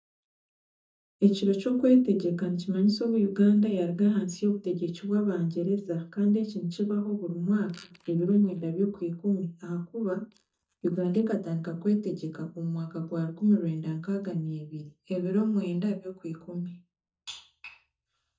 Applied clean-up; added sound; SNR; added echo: neural mask model DeepFilterNet 3.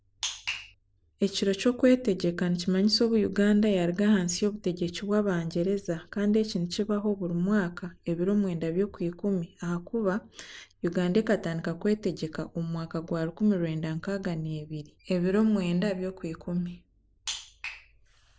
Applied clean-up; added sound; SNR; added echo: none; none; none; none.